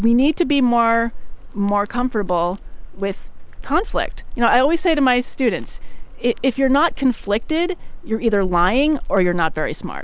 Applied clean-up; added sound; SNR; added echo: none; Crackle; 6 dB; none.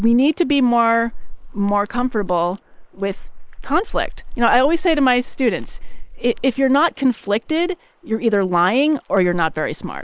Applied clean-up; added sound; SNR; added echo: neural mask model Resemble Enhance denoiser.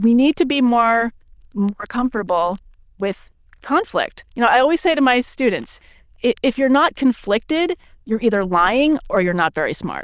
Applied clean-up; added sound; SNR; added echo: neural diffusion model UNIVERSE++.